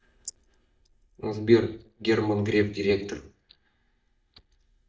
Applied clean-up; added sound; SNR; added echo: neural mask model DeepFilterNet 3.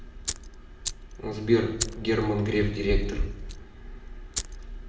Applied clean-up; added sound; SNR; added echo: none; Fire; 11 dB; reverberation time 0.9 s.